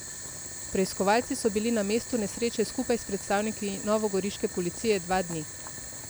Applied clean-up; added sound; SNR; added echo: none; Boiling; 10 dB; none.